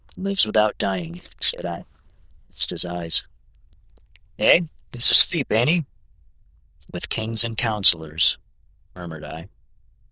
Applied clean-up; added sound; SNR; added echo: neural diffusion model UNIVERSE++.